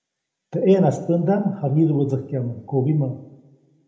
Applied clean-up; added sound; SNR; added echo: none; none; none; reverberation time 0.7 s.